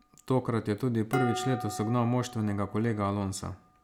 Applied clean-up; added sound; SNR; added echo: none; Dishes, pots, and pans; 11 dB; none.